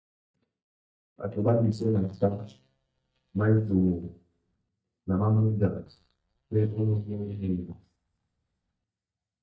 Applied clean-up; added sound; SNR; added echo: neural mask model DeepFilterNet 3.